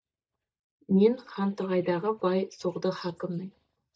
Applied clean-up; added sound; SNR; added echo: neural mask model DeepFilterNet 3.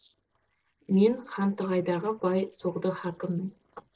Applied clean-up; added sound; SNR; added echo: neural separator model SepFormer DNS4.